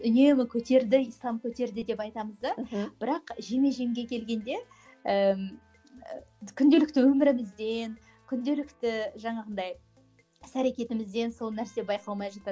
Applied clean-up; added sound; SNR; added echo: none; none; none; none.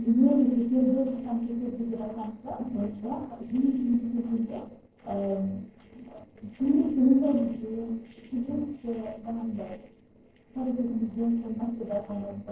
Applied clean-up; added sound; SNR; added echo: neural separator model SepFormer DNS4.